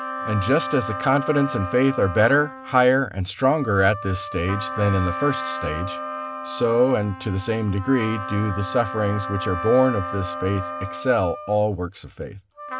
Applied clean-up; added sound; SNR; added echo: none; Trumpet + Wind instrument, woodwind instrument; 9 dB; none.